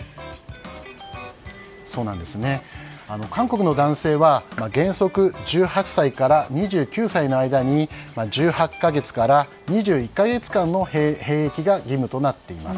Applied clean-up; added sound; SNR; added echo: none; none; none; none.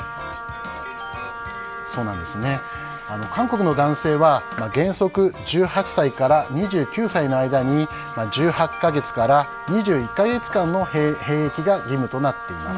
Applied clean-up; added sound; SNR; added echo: none; Wind instrument, woodwind instrument; 12 dB; none.